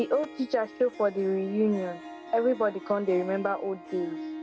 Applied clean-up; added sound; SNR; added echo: none; Harp; 14 dB; none.